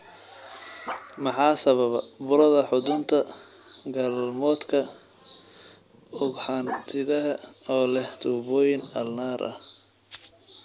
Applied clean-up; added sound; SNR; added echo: none; Growling; 18 dB; none.